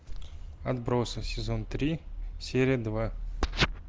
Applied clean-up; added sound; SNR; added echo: none; none; none; none.